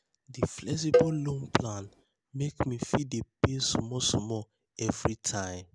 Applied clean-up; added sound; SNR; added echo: none; Cowbell; 0 dB; none.